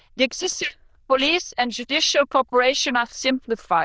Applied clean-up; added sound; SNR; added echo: neural diffusion model UNIVERSE++.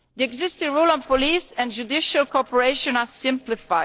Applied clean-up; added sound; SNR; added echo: neural separator model SepFormer DNS4.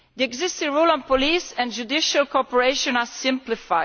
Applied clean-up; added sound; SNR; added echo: none; none; none; none.